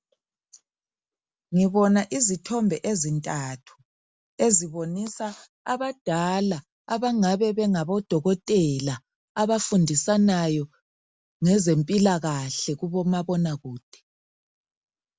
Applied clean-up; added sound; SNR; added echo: none; none; none; none.